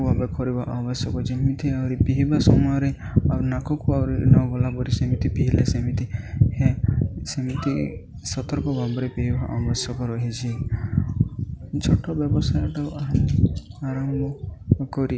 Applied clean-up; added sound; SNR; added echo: none; none; none; none.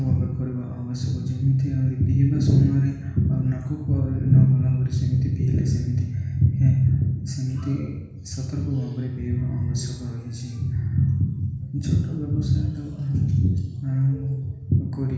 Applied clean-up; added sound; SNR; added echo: none; none; none; reverberation time 1.1 s.